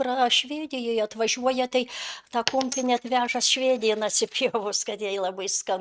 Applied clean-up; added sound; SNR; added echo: neural mask model RNNoise.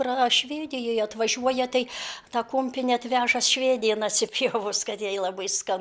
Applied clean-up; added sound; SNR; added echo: none; none; none; none.